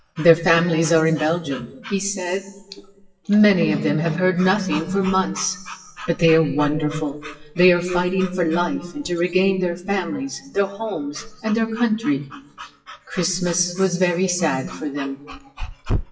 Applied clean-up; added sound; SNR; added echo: classical method WPE with log-MMSE.